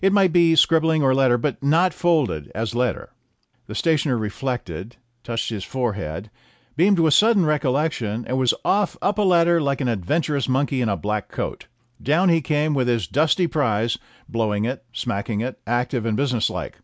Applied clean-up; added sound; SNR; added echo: none; none; none; none.